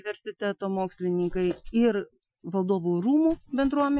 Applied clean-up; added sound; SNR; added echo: classical method Wiener filter.